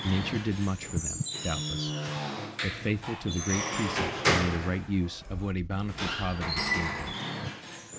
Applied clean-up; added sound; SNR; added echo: none; Squeak / Wood; 1 dB; none.